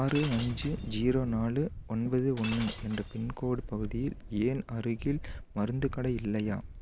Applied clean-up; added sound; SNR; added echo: none; Wind + Shatter; 10 dB; none.